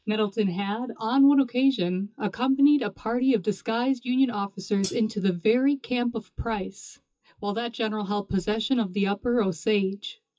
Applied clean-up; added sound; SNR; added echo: classical method WPE with log-MMSE.